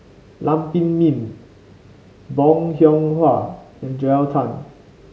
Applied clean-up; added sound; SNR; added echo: none; none; none; none.